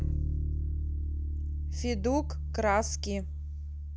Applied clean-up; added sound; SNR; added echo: none; Bass guitar; -2 dB; none.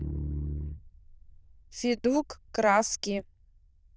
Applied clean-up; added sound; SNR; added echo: neural diffusion model UNIVERSE++.